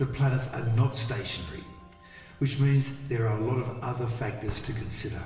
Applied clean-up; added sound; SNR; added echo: none; Explosion; 20 dB; reverberation time 1.0 s.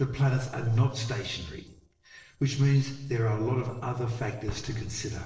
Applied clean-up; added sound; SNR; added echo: neural separator model SepFormer DNS4.